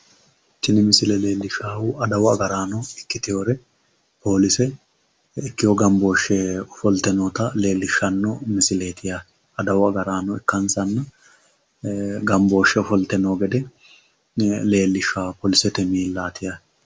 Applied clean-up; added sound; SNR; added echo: none; none; none; none.